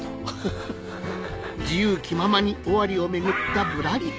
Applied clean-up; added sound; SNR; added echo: none; none; none; none.